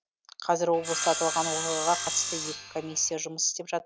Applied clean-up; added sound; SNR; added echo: none; Sawing; 3 dB; none.